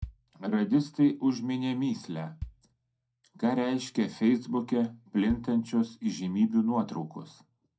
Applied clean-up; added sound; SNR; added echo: none; Bass drum; 20 dB; reverberation time 0.2 s.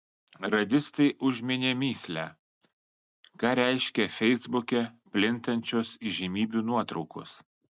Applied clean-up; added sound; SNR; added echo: none; none; none; none.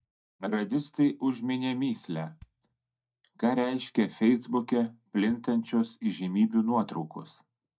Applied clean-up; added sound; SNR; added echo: neural mask model DeepFilterNet 3.